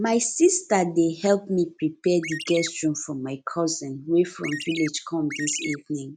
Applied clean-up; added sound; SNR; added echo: none; Chirp, tweet; 9 dB; none.